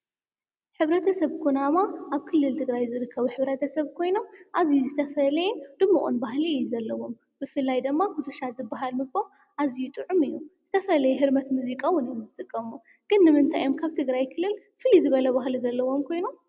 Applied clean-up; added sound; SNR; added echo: none; none; none; none.